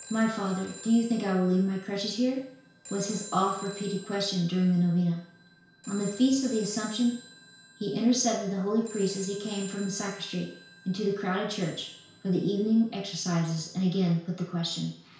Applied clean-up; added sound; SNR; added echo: none; Telephone; 19 dB; reverberation time 0.6 s.